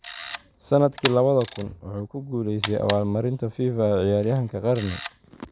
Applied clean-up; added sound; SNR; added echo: none; Camera; 13 dB; none.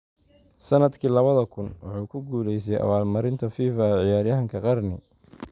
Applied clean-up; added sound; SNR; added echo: none; none; none; none.